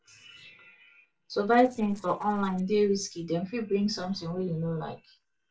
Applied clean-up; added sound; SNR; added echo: neural separator model SepFormer DNS4.